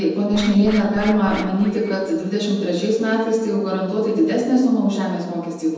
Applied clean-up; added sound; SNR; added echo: none; Scratching (performance technique); 14 dB; reverberation time 1.1 s.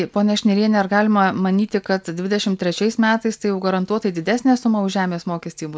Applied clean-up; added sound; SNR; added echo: none; none; none; none.